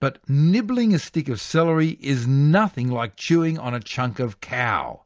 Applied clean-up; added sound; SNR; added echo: none; none; none; none.